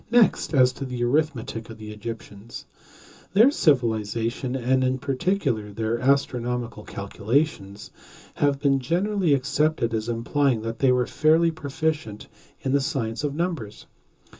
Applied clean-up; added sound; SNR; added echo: none; none; none; reverberation time 0.2 s.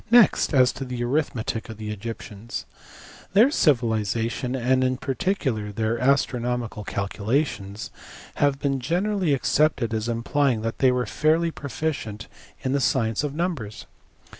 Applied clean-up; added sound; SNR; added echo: none; none; none; none.